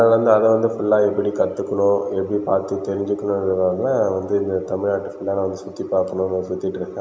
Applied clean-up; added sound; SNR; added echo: none; none; none; none.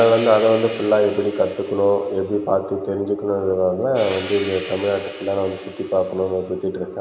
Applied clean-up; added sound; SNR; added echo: none; Hi-hat; 15 dB; none.